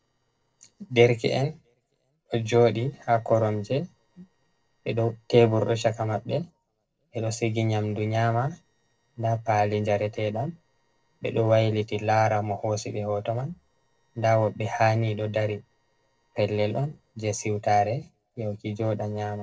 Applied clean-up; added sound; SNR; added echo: neural separator model SepFormer DNS4.